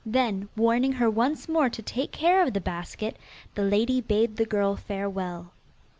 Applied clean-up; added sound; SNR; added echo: none; none; none; none.